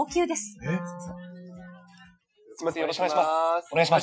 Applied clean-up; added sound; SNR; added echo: classical method Wiener filter.